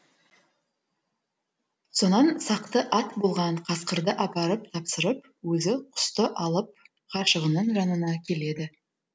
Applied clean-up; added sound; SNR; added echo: none; none; none; none.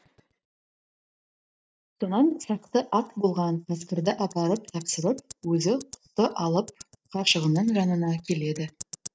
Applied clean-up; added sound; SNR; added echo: neural mask model DeepFilterNet 3.